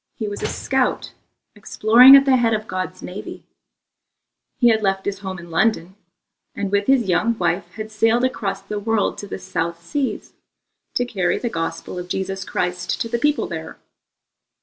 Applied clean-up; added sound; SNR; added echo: none; Slam; 14 dB; none.